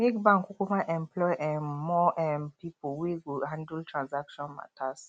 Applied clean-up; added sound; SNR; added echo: none; none; none; none.